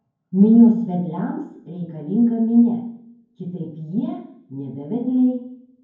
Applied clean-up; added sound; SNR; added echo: none; none; none; reverberation time 0.9 s.